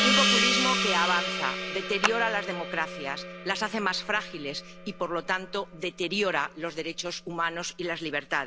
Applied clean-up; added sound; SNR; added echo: none; Clapping + Gong; 1 dB; none.